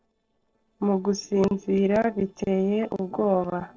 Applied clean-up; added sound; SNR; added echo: neural separator model SepFormer DNS4.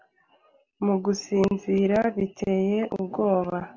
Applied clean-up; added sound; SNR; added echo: none; none; none; none.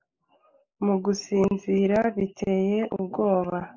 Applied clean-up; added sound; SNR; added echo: neural mask model Resemble Enhance denoiser.